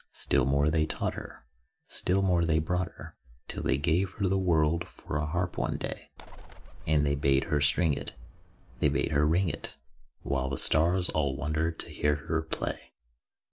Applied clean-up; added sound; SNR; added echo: neural separator model SepFormer DNS4.